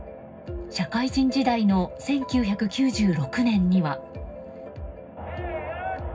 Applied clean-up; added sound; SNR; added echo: none; none; none; reverberation time 0.4 s.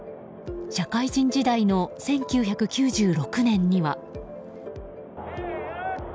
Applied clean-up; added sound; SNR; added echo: none; none; none; none.